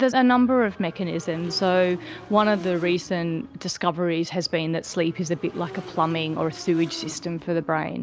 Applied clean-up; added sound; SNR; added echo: none; Motorcycle / Engine; 17 dB; none.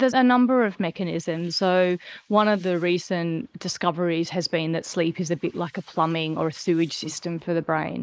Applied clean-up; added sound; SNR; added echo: neural mask model Resemble Enhance denoiser.